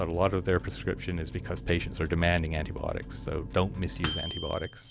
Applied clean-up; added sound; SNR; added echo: none; Microwave oven; 9 dB; none.